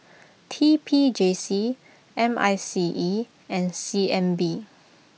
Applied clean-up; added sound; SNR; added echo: none; none; none; none.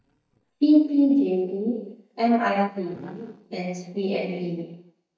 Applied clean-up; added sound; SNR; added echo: neural mask model DeepFilterNet 3.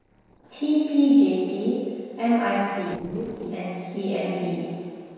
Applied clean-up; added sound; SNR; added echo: neural separator model SepFormer DNS4.